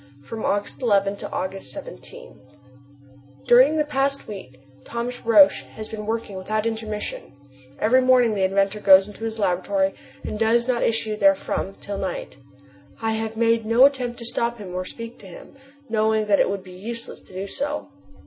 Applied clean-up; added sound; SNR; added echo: none; none; none; none.